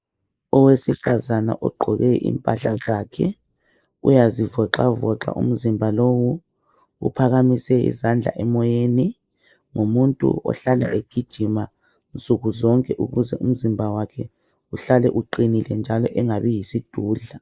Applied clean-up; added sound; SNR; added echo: neural mask model Resemble Enhance denoiser.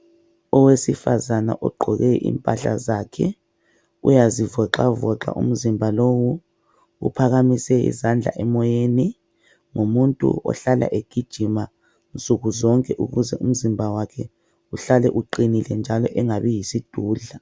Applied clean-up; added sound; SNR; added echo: none; none; none; none.